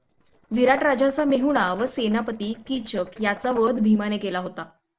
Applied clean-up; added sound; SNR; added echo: neural separator model SepFormer DNS4.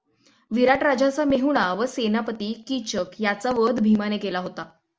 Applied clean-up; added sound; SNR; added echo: none; none; none; none.